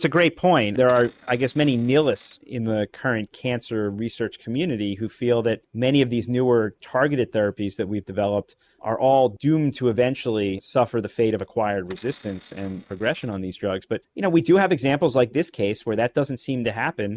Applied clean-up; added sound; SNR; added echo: neural mask model RNNoise.